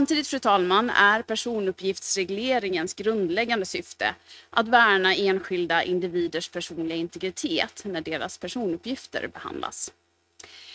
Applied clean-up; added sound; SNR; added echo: neural mask model RNNoise.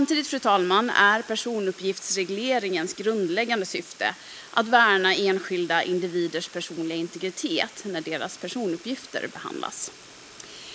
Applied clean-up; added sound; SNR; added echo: neural mask model Resemble Enhance denoiser.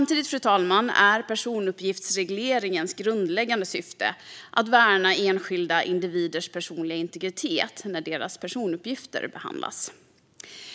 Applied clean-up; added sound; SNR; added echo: none; none; none; none.